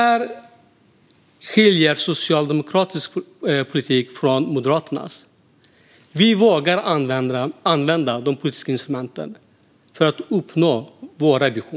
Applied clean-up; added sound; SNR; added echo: none; none; none; none.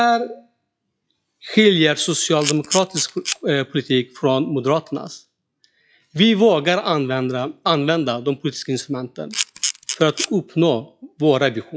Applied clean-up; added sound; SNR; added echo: classical method log-MMSE.